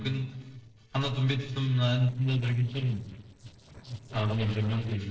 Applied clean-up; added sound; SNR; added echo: neural separator model SepFormer DNS4.